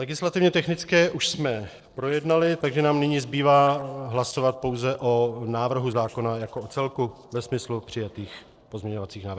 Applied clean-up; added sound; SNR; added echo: neural separator model SepFormer DNS4.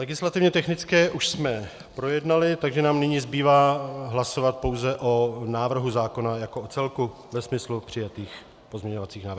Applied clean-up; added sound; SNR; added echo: none; none; none; none.